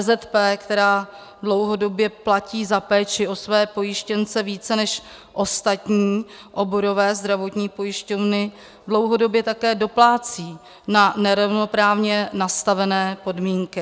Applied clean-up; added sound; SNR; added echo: none; none; none; none.